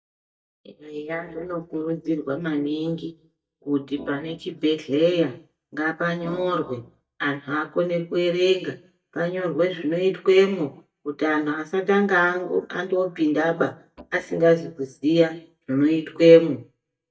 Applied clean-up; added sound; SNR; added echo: neural mask model DeepFilterNet 3.